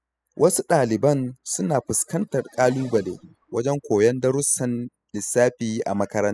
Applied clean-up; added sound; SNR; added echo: classical method spectral subtraction.